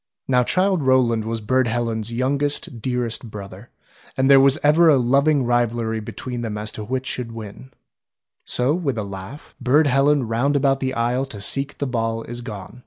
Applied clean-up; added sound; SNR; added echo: none; none; none; none.